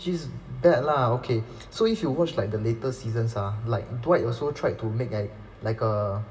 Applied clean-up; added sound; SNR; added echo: none; none; none; reverberation time 2.9 s.